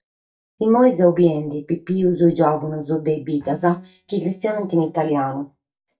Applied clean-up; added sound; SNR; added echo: neural mask model DeepFilterNet 3.